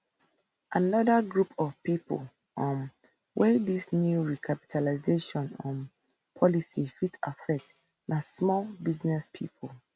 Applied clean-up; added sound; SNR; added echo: none; Tambourine; 20 dB; none.